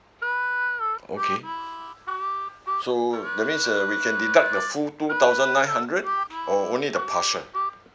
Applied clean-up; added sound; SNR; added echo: none; Harmonica; 2 dB; none.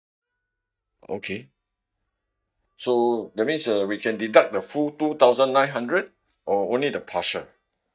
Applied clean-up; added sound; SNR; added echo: neural mask model DeepFilterNet 3.